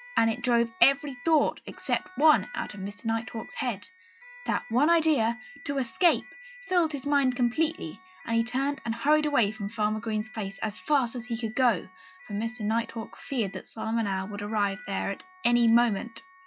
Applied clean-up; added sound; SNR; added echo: classical method log-MMSE.